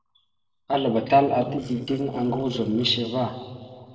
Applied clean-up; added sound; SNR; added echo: neural separator model SepFormer DNS4.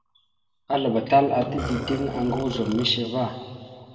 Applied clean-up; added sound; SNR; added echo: none; Burping, eructation; 10 dB; reverberation time 1.9 s.